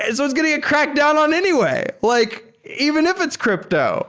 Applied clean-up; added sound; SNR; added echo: none; none; none; none.